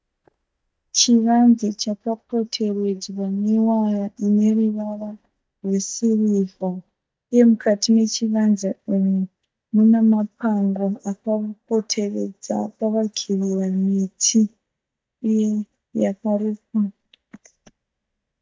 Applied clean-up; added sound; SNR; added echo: neural mask model DeepFilterNet 3.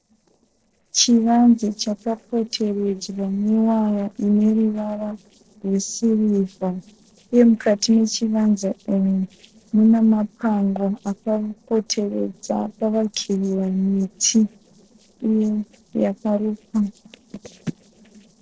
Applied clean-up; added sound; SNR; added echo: neural separator model SepFormer DNS4.